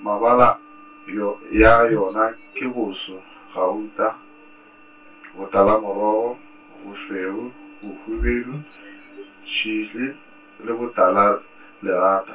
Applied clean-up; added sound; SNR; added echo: none; Bird vocalization, bird call, bird song; 13 dB; reverberation time 0.2 s.